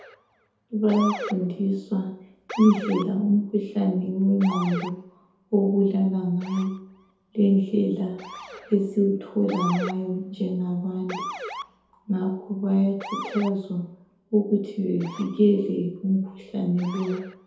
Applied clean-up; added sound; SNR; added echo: none; Motor vehicle (road) / Siren; 14 dB; reverberation time 2.0 s.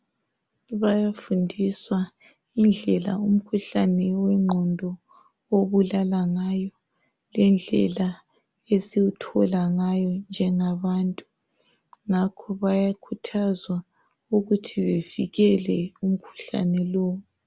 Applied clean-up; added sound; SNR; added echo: none; none; none; none.